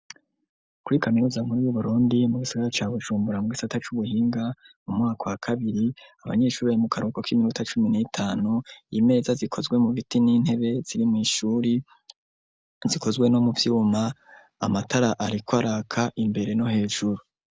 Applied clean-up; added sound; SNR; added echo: none; none; none; none.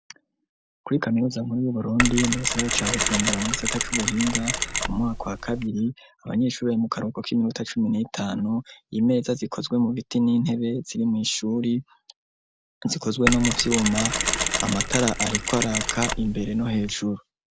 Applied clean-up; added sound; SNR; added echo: none; Mechanisms; 1 dB; none.